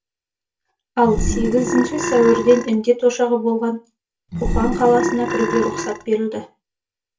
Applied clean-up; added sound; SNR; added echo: none; Burping, eructation; 3 dB; reverberation time 0.2 s.